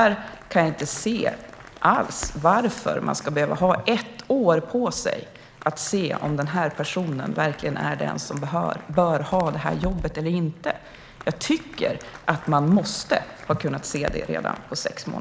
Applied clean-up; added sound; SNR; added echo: none; Crackle + Applause; 18 dB; none.